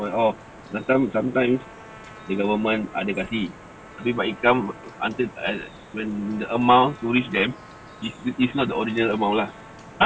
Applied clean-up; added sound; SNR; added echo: none; Trumpet + Drip; 19 dB; none.